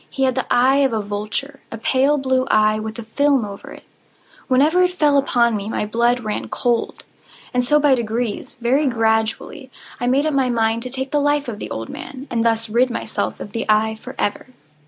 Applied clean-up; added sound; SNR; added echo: none; Fart; 18 dB; none.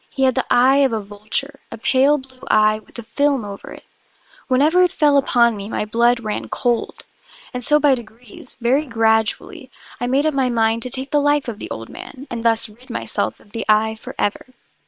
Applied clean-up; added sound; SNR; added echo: neural separator model SepFormer WHAM!.